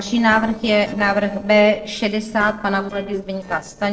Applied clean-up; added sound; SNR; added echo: neural separator model SepFormer DNS4.